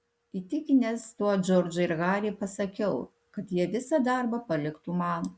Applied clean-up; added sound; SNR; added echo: none; none; none; none.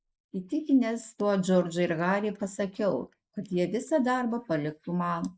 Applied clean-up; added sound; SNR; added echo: neural mask model Resemble Enhance denoiser.